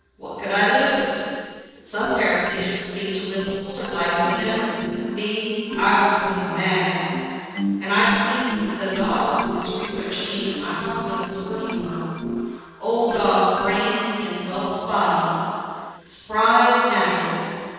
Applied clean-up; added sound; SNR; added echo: neural separator model SepFormer DNS4.